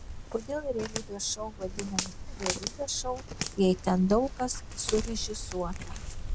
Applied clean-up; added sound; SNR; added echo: none; Walk, footsteps; 5 dB; none.